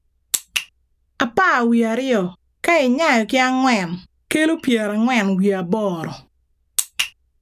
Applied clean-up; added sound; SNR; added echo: none; none; none; none.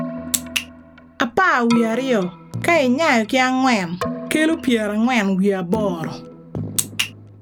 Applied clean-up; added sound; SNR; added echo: none; Keyboard (musical); 12 dB; none.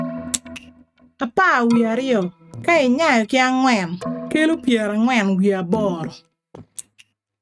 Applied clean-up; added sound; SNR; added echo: neural mask model RNNoise.